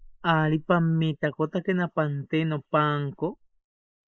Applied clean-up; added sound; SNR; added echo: neural mask model Resemble Enhance denoiser.